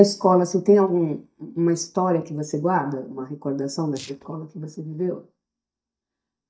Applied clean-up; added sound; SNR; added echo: neural mask model DeepFilterNet 3.